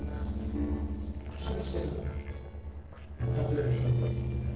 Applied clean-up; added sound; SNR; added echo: neural separator model SepFormer DNS4.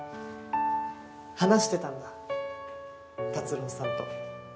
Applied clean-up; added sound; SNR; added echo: none; none; none; none.